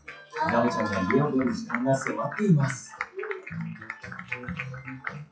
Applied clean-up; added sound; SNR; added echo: classical method WPE with log-MMSE.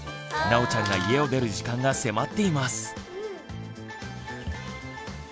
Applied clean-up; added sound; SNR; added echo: none; none; none; none.